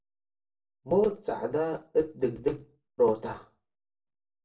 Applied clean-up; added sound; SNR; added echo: none; none; none; reverberation time 0.2 s.